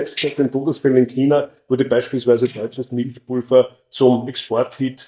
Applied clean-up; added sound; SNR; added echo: neural mask model DeepFilterNet 3.